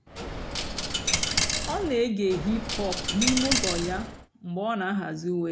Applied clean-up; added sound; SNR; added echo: none; Coin (dropping); 0 dB; none.